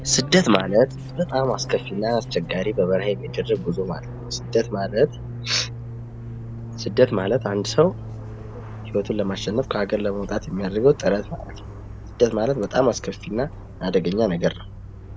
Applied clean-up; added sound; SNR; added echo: none; Fixed-wing aircraft, airplane; 11 dB; none.